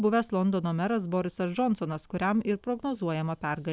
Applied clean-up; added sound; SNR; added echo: none; none; none; none.